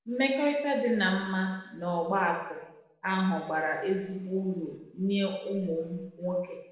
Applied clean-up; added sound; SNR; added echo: none; none; none; reverberation time 1.0 s.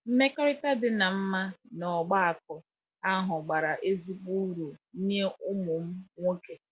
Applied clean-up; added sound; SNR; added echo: none; none; none; none.